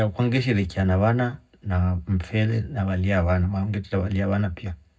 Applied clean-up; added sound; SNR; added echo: none; none; none; reverberation time 0.3 s.